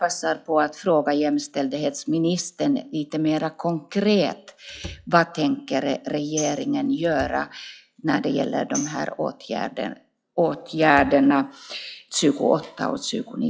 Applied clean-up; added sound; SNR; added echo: classical method log-MMSE.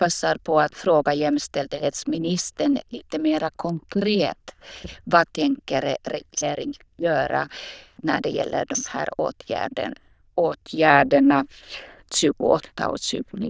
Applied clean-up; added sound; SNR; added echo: neural diffusion model UNIVERSE++.